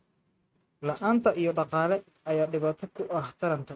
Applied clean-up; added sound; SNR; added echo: neural mask model RNNoise.